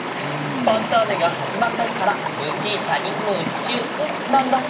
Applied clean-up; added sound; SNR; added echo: none; Stream; 2 dB; reverberation time 0.8 s.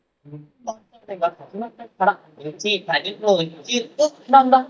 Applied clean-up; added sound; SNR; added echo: neural mask model DeepFilterNet 3.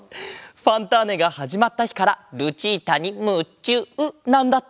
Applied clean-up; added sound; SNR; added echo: none; none; none; none.